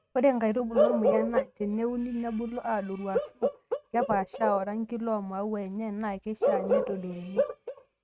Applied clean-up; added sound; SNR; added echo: neural mask model RNNoise.